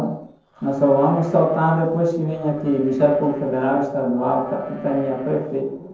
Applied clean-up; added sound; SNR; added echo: neural separator model SepFormer DNS4.